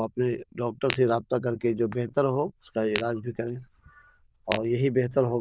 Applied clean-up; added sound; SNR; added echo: neural diffusion model UNIVERSE++.